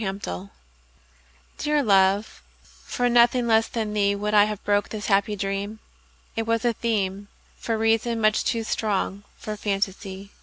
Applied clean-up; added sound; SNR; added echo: none; none; none; none.